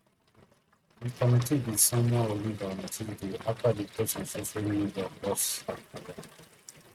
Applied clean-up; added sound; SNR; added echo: neural mask model RNNoise.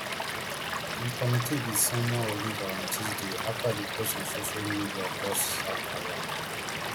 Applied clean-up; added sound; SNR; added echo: none; Stream / Liquid; 1 dB; none.